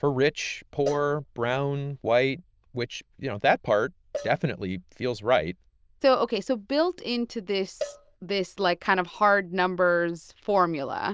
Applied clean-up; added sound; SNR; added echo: neural diffusion model UNIVERSE++.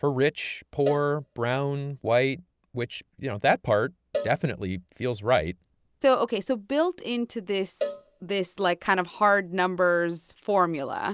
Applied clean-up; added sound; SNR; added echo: none; Cowbell; 13 dB; none.